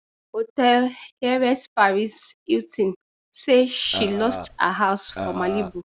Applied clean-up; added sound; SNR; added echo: none; Burping, eructation; 10 dB; none.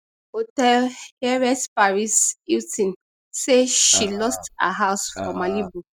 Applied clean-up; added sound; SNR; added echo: classical method spectral subtraction.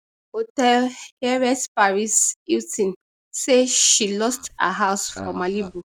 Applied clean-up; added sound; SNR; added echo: neural mask model Resemble Enhance denoiser.